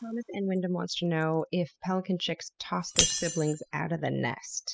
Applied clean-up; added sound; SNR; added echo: classical method spectral subtraction.